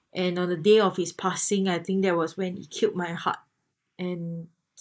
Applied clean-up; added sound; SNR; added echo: neural mask model Resemble Enhance denoiser.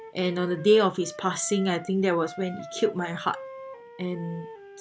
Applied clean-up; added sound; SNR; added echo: none; Wind instrument, woodwind instrument; 16 dB; none.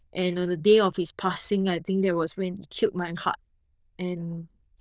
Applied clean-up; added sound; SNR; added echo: neural diffusion model UNIVERSE++.